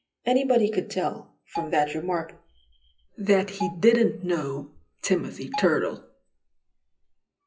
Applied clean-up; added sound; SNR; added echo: classical method WPE with log-MMSE.